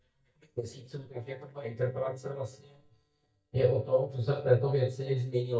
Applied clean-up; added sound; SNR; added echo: neural mask model DeepFilterNet 3.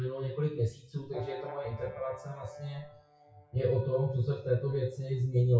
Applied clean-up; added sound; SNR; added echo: classical method WPE with log-MMSE.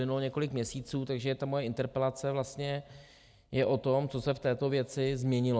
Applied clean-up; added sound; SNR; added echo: none; none; none; none.